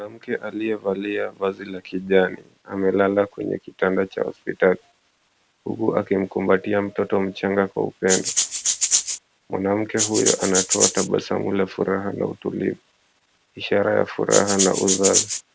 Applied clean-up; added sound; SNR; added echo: none; Rattle (instrument); -1 dB; none.